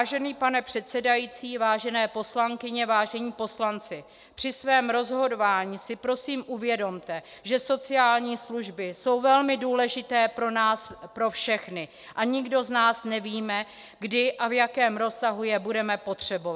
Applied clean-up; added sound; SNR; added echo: none; none; none; none.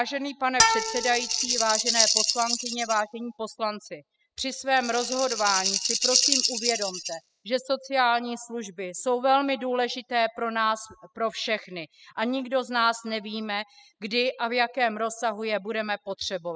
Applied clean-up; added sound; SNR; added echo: classical method spectral subtraction.